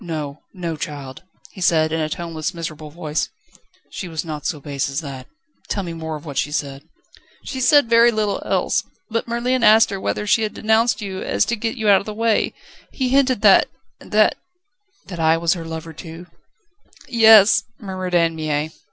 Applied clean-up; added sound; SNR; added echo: none; none; none; none.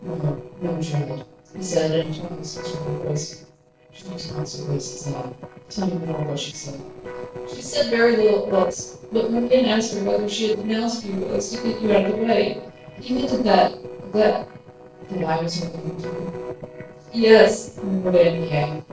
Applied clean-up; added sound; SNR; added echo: neural separator model SepFormer DNS4.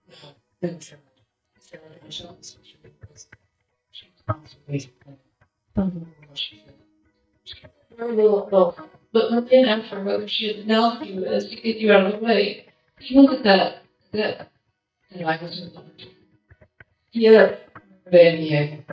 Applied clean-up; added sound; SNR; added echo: neural mask model DeepFilterNet 3.